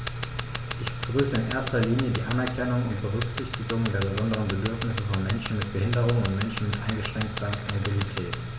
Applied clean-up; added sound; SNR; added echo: none; Scissors; 10 dB; none.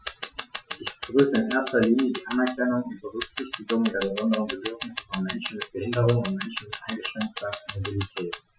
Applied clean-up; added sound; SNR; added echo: classical method Wiener filter.